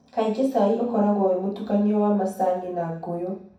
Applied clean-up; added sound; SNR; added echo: none; none; none; reverberation time 0.6 s.